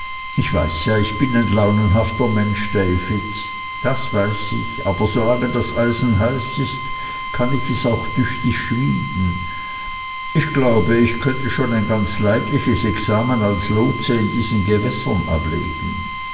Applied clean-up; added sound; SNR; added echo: none; Drill; 9 dB; reverberation time 1.0 s.